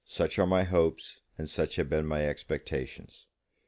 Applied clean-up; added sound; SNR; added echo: none; none; none; none.